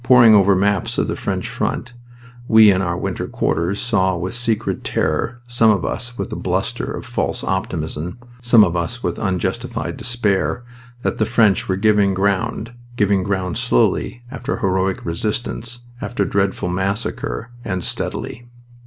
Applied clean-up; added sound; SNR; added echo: none; none; none; none.